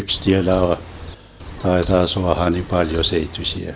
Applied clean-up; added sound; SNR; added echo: none; Bird; 13 dB; none.